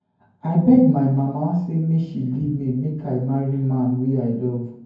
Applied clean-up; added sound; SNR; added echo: none; none; none; reverberation time 0.9 s.